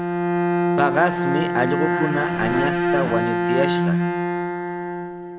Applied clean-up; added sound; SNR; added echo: none; Bowed string instrument; -3 dB; none.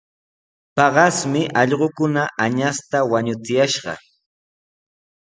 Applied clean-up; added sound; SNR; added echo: none; none; none; none.